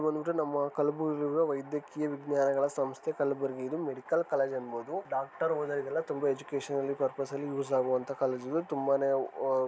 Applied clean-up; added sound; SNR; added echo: none; none; none; none.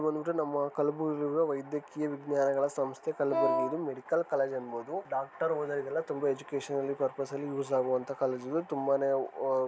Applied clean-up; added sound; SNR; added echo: none; Wind instrument, woodwind instrument; -1 dB; none.